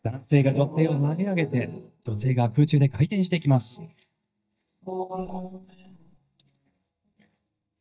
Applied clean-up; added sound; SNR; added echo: neural mask model DeepFilterNet 3.